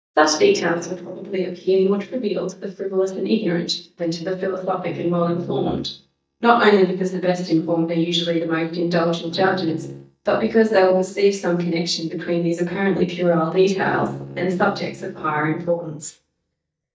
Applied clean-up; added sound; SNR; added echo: neural mask model DeepFilterNet 3.